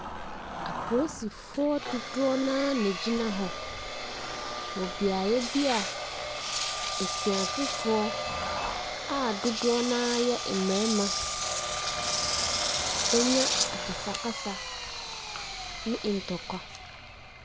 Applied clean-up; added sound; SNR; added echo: none; Engine; 1 dB; none.